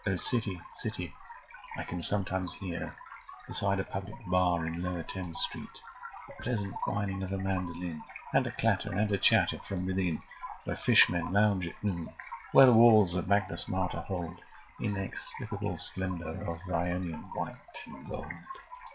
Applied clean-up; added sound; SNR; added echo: classical method WPE with log-MMSE.